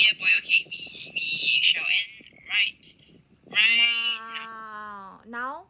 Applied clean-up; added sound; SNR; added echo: none; none; none; none.